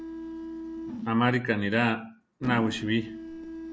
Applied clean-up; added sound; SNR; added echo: none; Mechanisms; 10 dB; none.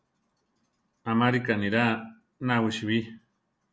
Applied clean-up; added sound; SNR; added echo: none; none; none; none.